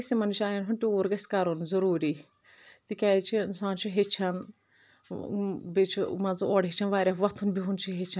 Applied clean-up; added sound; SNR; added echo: none; none; none; none.